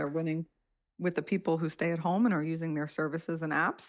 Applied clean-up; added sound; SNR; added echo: neural mask model DeepFilterNet 3.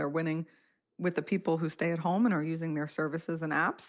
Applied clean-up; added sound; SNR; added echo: none; none; none; none.